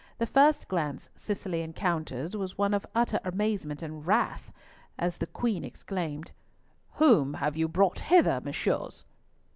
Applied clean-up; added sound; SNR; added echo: none; none; none; none.